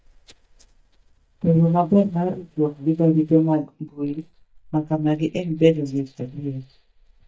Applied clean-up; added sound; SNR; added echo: neural mask model DeepFilterNet 3.